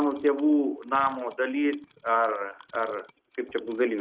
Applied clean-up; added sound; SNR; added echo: neural mask model RNNoise.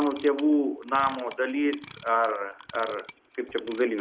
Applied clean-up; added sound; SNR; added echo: none; Clock; 20 dB; none.